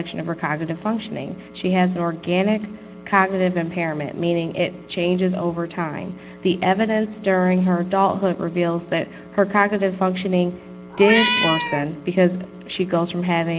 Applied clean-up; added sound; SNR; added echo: none; Meow; 1 dB; none.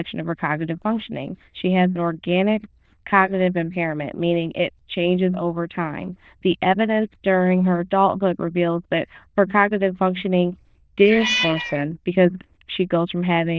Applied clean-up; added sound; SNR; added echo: neural diffusion model UNIVERSE++.